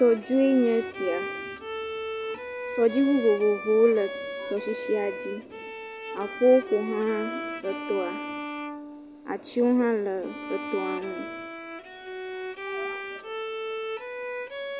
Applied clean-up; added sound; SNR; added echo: none; Bowed string instrument; 8 dB; none.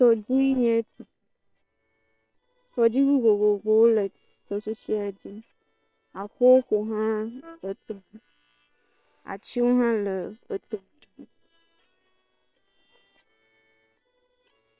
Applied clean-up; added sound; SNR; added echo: neural separator model SepFormer WHAM!.